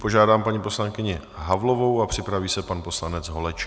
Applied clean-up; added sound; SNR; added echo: none; none; none; none.